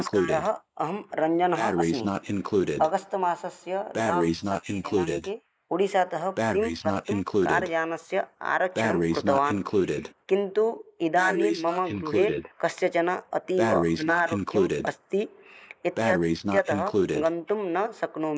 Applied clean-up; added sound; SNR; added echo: neural mask model Resemble Enhance denoiser.